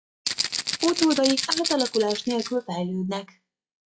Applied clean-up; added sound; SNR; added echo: classical method log-MMSE.